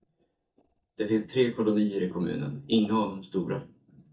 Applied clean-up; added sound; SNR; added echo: neural mask model DeepFilterNet 3.